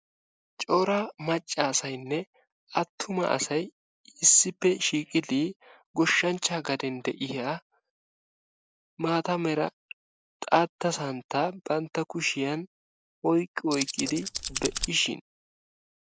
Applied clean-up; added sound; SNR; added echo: neural mask model Resemble Enhance denoiser.